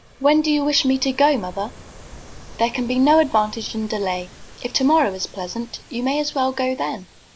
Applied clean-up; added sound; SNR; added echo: none; Ocean; 20 dB; none.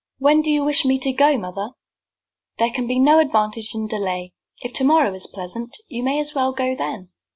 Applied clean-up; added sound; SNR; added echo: none; none; none; none.